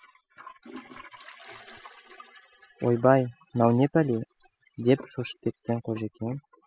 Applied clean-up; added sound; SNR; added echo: classical method spectral subtraction.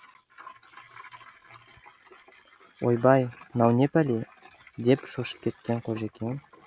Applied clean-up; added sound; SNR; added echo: none; none; none; none.